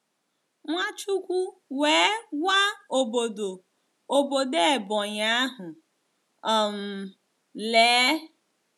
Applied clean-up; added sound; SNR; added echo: none; none; none; none.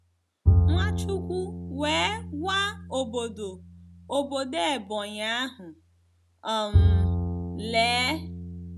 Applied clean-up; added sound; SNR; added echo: none; Bowed string instrument; -3 dB; none.